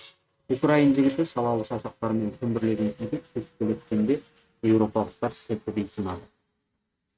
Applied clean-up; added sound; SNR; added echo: neural mask model RNNoise.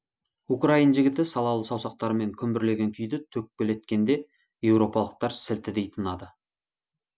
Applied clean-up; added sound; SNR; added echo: none; none; none; none.